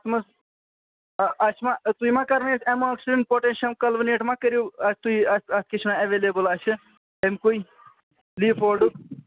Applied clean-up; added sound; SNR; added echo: none; none; none; none.